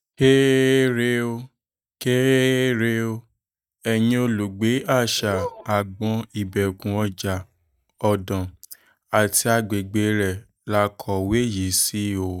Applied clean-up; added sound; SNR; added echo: neural mask model DeepFilterNet 3.